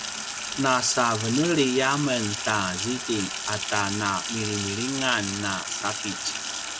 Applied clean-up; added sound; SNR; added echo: none; Sink (filling or washing); 5 dB; none.